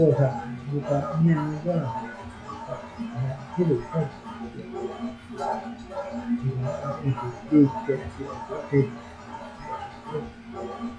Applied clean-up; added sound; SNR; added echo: classical method log-MMSE.